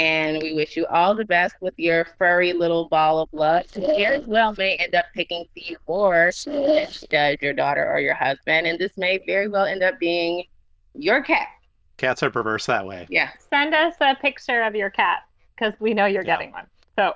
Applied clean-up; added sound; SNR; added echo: neural diffusion model UNIVERSE++.